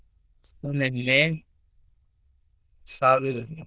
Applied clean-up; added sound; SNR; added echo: neural diffusion model UNIVERSE++.